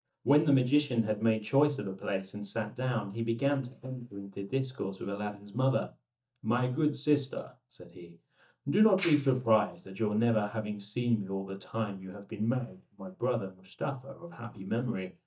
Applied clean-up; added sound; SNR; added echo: neural mask model DeepFilterNet 3.